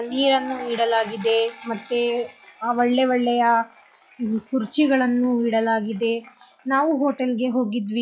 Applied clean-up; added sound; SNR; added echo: classical method log-MMSE.